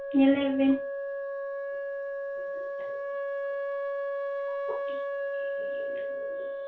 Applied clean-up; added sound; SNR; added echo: none; Wind instrument, woodwind instrument; 1 dB; reverberation time 0.2 s.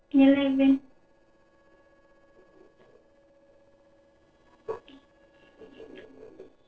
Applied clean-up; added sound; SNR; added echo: neural separator model SepFormer DNS4.